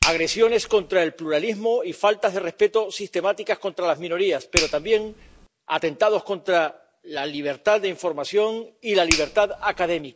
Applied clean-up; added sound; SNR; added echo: none; Finger snapping; 11 dB; none.